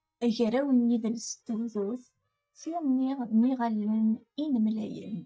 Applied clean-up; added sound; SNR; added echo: neural mask model DeepFilterNet 3.